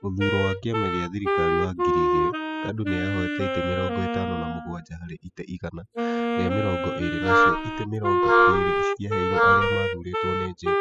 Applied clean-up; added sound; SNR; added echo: classical method spectral subtraction.